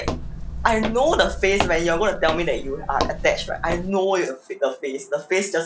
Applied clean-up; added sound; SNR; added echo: none; Walk, footsteps; 6 dB; none.